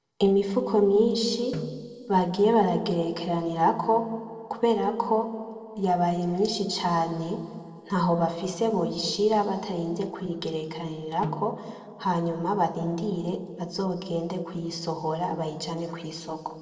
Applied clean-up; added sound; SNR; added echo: neural separator model SepFormer DNS4.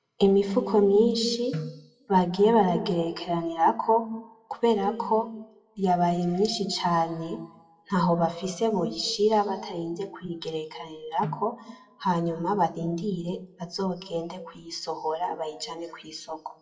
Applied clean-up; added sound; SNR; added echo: classical method WPE with log-MMSE.